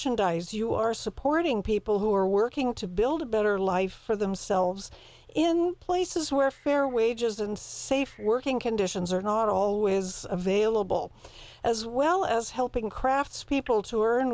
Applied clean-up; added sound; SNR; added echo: none; none; none; none.